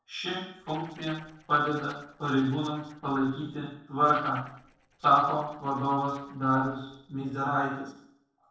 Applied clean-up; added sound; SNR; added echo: neural separator model SepFormer DNS4.